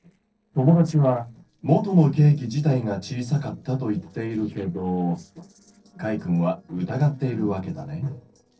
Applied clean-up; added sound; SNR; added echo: neural separator model SepFormer DNS4.